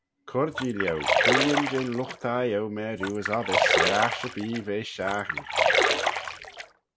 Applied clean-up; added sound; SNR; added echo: none; Splash, splatter; -3 dB; none.